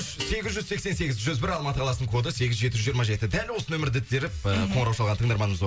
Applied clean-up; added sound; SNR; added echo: none; Guitar; 20 dB; none.